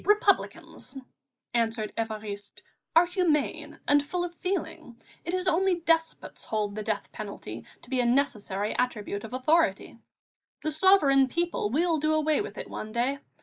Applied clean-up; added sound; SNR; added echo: neural mask model Resemble Enhance denoiser.